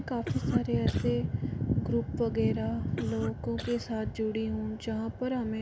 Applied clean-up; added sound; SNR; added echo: none; Cough; 14 dB; none.